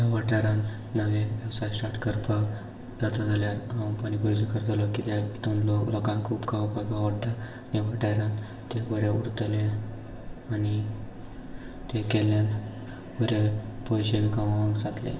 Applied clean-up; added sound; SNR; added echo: none; Train; 17 dB; reverberation time 0.6 s.